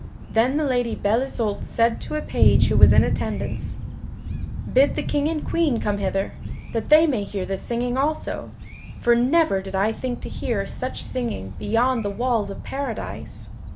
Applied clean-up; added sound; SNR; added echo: none; Thunder; 2 dB; none.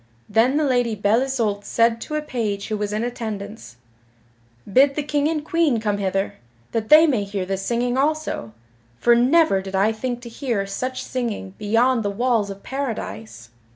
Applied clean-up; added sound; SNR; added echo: none; none; none; none.